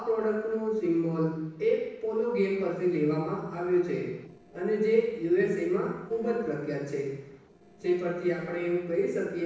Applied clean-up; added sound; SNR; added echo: neural separator model SepFormer DNS4.